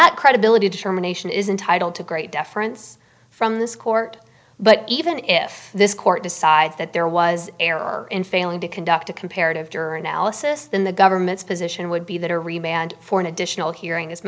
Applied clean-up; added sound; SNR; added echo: none; none; none; none.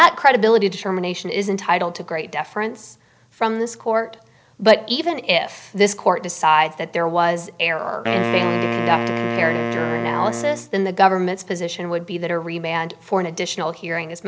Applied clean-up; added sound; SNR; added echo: none; Wind instrument, woodwind instrument; 4 dB; none.